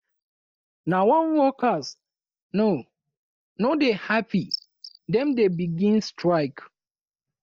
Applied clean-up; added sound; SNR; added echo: neural mask model DeepFilterNet 3.